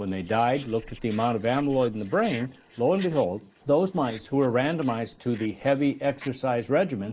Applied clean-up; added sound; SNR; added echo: neural mask model Resemble Enhance denoiser.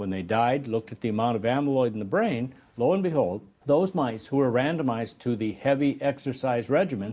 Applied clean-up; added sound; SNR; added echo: none; none; none; none.